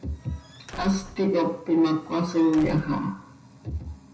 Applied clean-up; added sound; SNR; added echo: none; Squeak / Slam / Wood; 18 dB; reverberation time 0.5 s.